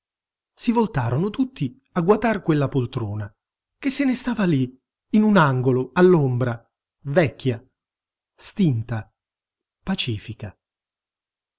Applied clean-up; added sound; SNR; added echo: none; none; none; none.